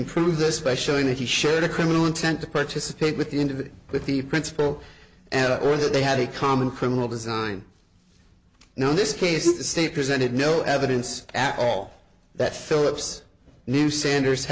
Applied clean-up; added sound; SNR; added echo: none; Wind instrument, woodwind instrument; 1 dB; none.